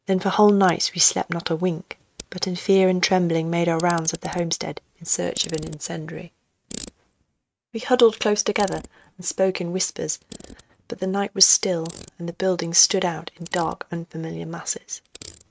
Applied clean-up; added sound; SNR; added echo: neural mask model RNNoise.